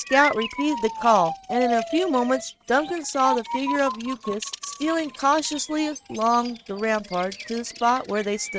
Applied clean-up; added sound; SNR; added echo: neural mask model RNNoise.